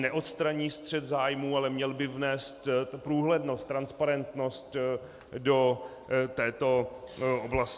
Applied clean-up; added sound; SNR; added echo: none; none; none; none.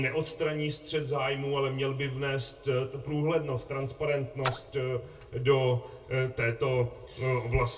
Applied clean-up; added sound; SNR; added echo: none; Splash, splatter; 11 dB; reverberation time 0.2 s.